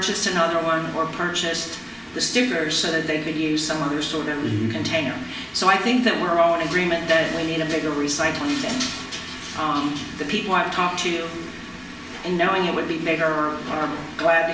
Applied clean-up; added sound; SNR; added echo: none; none; none; reverberation time 0.9 s.